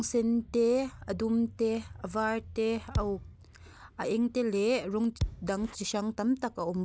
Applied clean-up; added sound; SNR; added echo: none; Thump, thud; 7 dB; none.